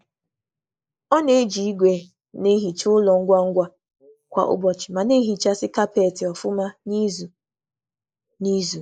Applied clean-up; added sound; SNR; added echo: neural mask model Resemble Enhance denoiser.